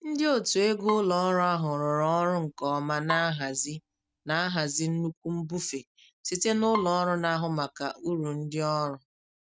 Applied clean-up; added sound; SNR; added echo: neural mask model RNNoise.